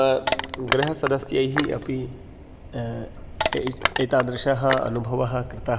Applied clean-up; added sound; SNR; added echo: none; Crushing; 4 dB; none.